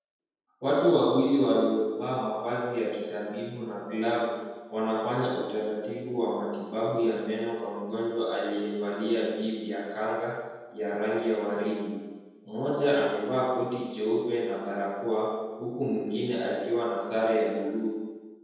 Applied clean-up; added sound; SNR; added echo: none; none; none; reverberation time 1.2 s.